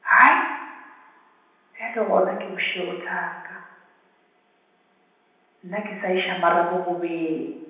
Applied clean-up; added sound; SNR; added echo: none; none; none; reverberation time 0.9 s.